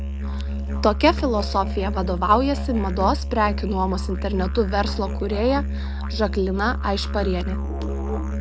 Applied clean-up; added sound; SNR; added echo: none; Musical instrument; 2 dB; none.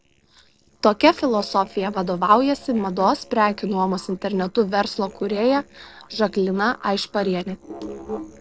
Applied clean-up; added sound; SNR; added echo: neural separator model SepFormer DNS4.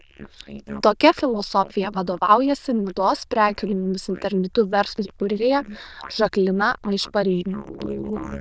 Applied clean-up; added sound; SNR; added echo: neural diffusion model UNIVERSE++.